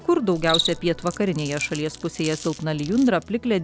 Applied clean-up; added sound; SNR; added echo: none; Cricket + Glass; 10 dB; none.